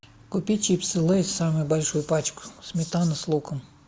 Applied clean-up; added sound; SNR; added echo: none; none; none; none.